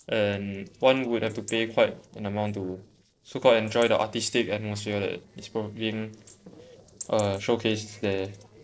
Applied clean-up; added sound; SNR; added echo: neural separator model SepFormer DNS4.